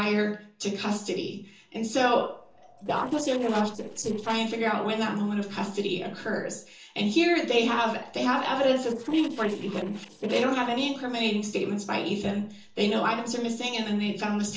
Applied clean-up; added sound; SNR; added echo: neural separator model SepFormer DNS4.